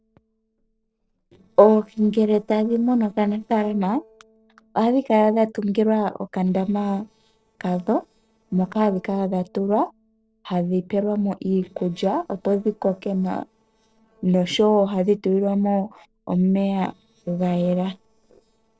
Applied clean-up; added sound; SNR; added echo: neural separator model SepFormer DNS4.